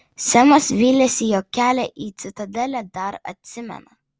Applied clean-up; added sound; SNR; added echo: none; none; none; none.